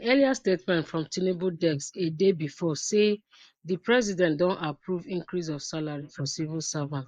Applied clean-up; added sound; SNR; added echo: neural mask model Resemble Enhance denoiser.